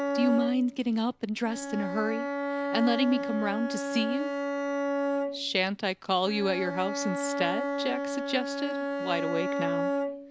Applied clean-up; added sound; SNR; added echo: none; Bowed string instrument; 1 dB; none.